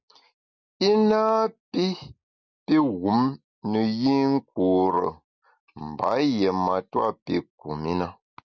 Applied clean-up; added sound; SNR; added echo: none; none; none; none.